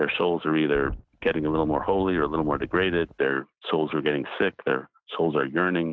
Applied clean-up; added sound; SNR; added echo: neural mask model RNNoise.